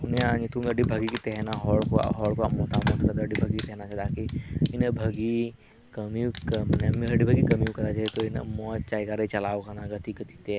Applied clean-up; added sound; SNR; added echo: none; Crumpling, crinkling; 16 dB; none.